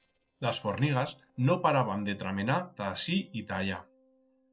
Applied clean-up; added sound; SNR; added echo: neural separator model SepFormer DNS4.